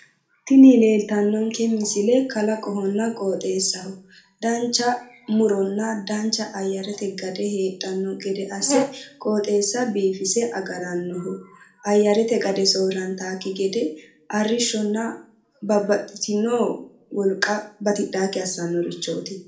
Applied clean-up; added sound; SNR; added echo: none; none; none; reverberation time 0.4 s.